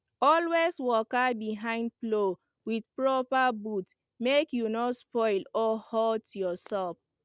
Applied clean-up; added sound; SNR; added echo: none; none; none; none.